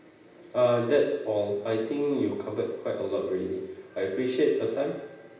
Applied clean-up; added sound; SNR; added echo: none; none; none; reverberation time 0.9 s.